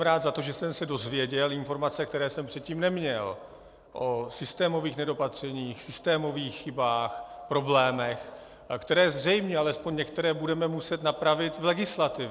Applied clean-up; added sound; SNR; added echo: none; none; none; none.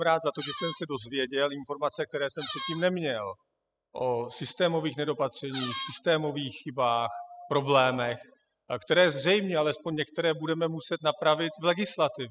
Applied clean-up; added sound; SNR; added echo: classical method spectral subtraction.